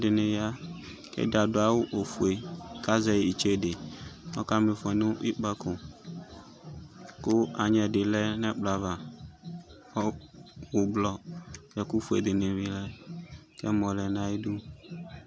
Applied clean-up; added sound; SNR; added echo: none; none; none; none.